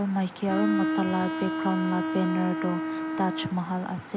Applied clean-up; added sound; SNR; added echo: none; Bowed string instrument; 2 dB; none.